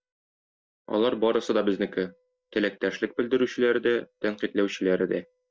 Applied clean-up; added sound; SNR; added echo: neural mask model DeepFilterNet 3.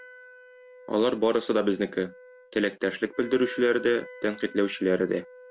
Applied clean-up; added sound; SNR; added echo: none; Wind instrument, woodwind instrument; 18 dB; none.